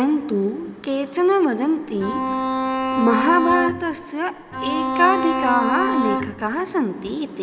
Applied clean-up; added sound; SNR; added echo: none; Bowed string instrument; 2 dB; none.